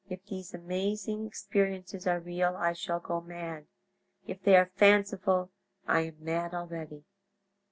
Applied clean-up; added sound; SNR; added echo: none; none; none; none.